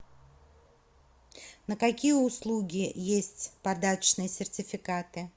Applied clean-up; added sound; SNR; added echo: none; none; none; none.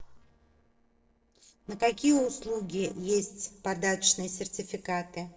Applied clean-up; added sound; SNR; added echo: neural separator model SepFormer DNS4.